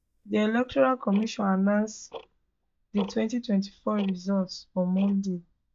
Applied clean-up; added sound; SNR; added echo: neural mask model DeepFilterNet 3.